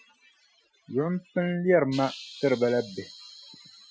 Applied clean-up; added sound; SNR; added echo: classical method Wiener filter.